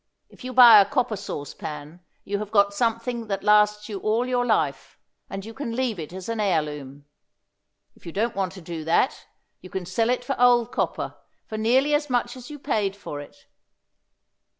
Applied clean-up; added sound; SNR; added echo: none; none; none; none.